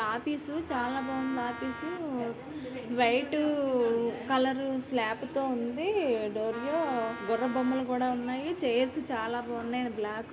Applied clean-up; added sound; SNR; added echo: none; Wind instrument, woodwind instrument; 13 dB; reverberation time 2.4 s.